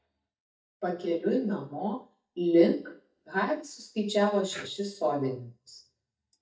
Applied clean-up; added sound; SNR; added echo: neural mask model DeepFilterNet 3.